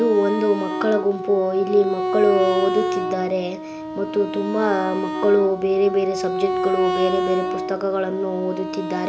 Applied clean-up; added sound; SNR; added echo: none; Wind instrument, woodwind instrument + Wind instrument, woodwind instrument; 3 dB; none.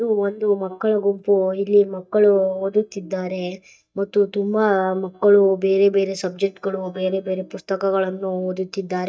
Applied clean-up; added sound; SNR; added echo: neural mask model DeepFilterNet 3.